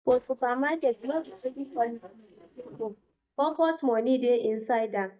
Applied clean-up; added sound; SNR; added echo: neural mask model DeepFilterNet 3.